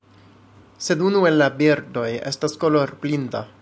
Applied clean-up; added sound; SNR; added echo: none; none; none; none.